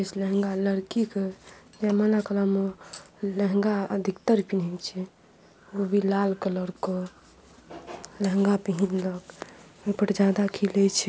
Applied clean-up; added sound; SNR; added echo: none; none; none; none.